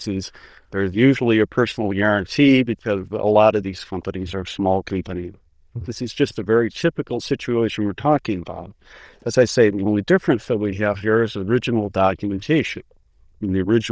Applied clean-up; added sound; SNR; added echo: neural diffusion model UNIVERSE++.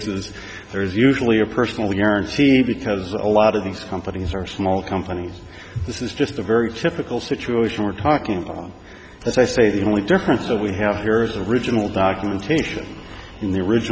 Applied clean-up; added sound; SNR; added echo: none; none; none; none.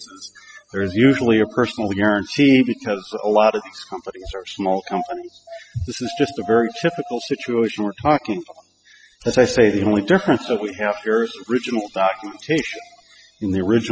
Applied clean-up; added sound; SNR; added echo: classical method spectral subtraction.